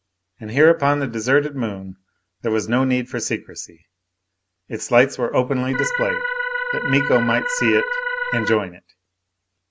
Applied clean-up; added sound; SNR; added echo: none; Organ; 2 dB; none.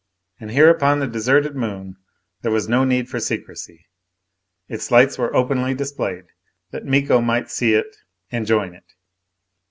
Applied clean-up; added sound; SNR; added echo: none; none; none; none.